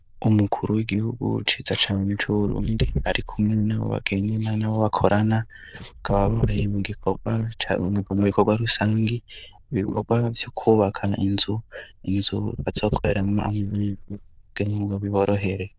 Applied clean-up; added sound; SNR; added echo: neural diffusion model UNIVERSE++.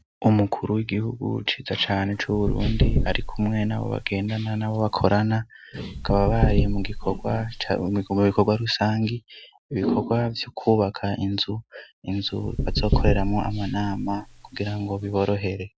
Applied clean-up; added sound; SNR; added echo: none; Knock / Wood; 2 dB; none.